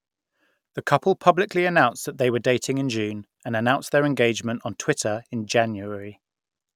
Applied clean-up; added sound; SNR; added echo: none; none; none; none.